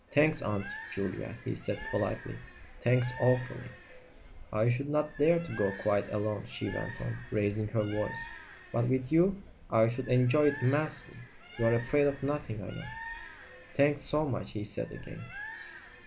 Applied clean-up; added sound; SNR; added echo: none; Bird; 14 dB; none.